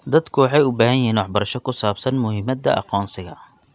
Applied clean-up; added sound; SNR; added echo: none; none; none; none.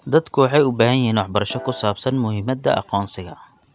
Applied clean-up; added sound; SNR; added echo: none; Piano; 13 dB; none.